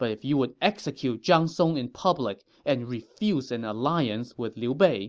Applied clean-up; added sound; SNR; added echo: none; none; none; none.